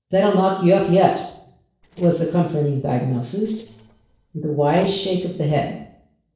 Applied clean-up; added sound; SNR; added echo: neural separator model SepFormer DNS4.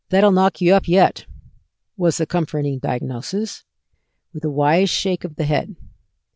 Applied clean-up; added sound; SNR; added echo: none; none; none; none.